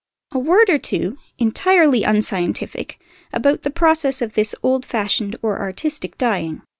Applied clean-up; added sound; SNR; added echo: none; none; none; none.